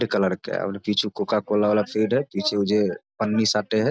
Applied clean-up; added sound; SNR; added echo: none; none; none; none.